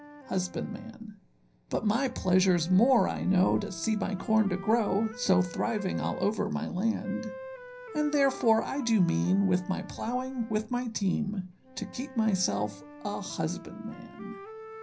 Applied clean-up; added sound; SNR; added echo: none; Wind instrument, woodwind instrument; 17 dB; reverberation time 0.5 s.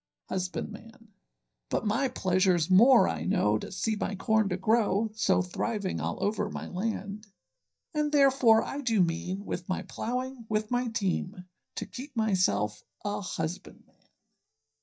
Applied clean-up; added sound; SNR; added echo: neural mask model DeepFilterNet 3.